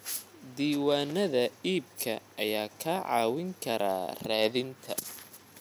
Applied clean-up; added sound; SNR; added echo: none; none; none; none.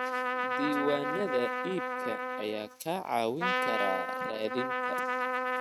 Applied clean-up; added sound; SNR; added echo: neural mask model RNNoise.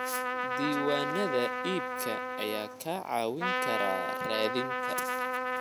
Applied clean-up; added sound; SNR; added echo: none; Trumpet; -1 dB; none.